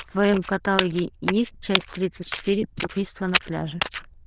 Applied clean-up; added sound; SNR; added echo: neural diffusion model UNIVERSE++.